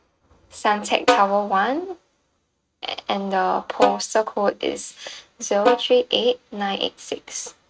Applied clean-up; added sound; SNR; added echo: neural mask model RNNoise.